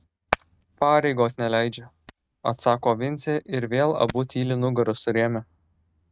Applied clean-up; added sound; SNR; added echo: neural mask model RNNoise.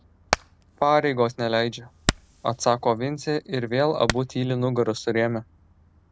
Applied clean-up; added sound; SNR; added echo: none; Hammer; 10 dB; none.